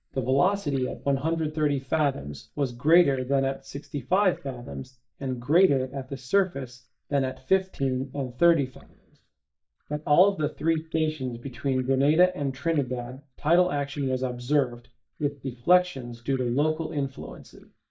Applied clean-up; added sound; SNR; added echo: neural mask model DeepFilterNet 3.